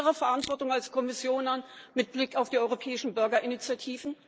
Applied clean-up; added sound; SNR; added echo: neural mask model Resemble Enhance denoiser.